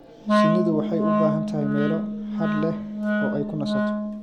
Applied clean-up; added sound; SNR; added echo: none; Wind instrument, woodwind instrument; -4 dB; none.